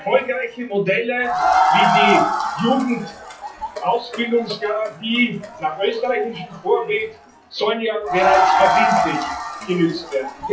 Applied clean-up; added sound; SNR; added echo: classical method WPE with log-MMSE.